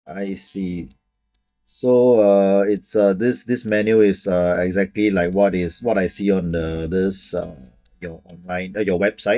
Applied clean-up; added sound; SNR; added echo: neural mask model DeepFilterNet 3.